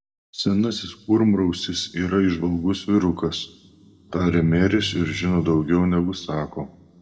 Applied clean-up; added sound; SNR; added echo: none; Bowed string instrument; 12 dB; reverberation time 1.0 s.